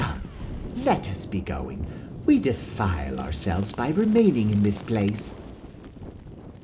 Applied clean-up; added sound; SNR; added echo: none; Boom; 11 dB; reverberation time 0.3 s.